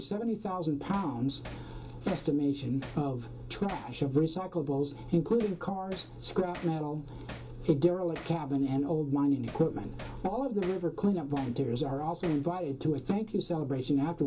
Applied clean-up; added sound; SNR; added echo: none; Hammer; 19 dB; reverberation time 0.2 s.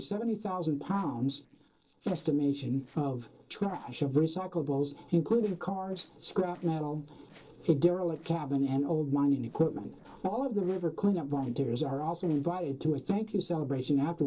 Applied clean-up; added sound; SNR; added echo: neural separator model SepFormer DNS4.